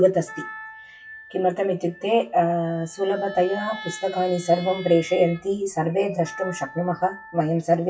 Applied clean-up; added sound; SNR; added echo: classical method WPE with log-MMSE.